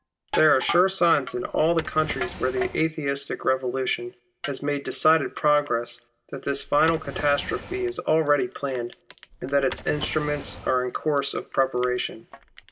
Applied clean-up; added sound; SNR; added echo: none; Drawer open or close + Crushing; 15 dB; none.